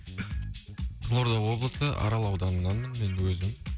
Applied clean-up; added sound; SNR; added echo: none; Crumpling, crinkling; 19 dB; none.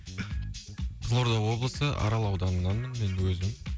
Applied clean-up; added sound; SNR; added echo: none; none; none; none.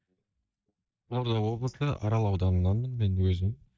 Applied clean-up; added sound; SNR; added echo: neural mask model DeepFilterNet 3.